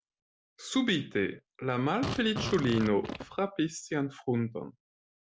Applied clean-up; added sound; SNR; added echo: none; Fart; 6 dB; none.